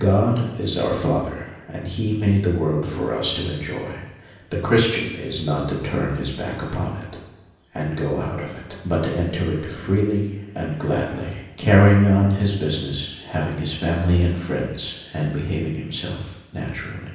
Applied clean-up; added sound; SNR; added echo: none; none; none; reverberation time 0.9 s.